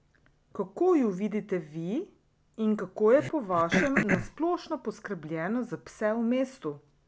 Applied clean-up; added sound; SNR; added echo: none; Cough; 2 dB; none.